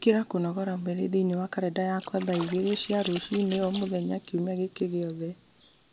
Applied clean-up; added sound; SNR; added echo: none; Splash, splatter; 15 dB; none.